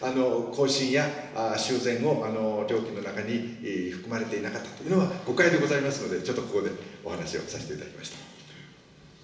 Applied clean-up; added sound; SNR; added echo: none; none; none; reverberation time 1.0 s.